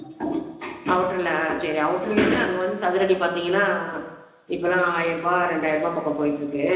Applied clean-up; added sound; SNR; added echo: none; none; none; reverberation time 1.0 s.